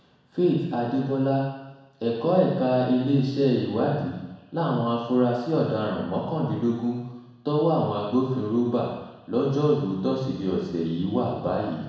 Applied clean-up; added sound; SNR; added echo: none; none; none; reverberation time 1.1 s.